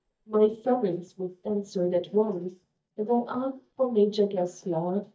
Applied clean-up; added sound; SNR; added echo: neural mask model DeepFilterNet 3.